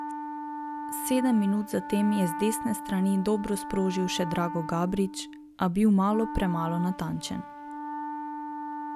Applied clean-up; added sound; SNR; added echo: none; Wind instrument, woodwind instrument; 9 dB; none.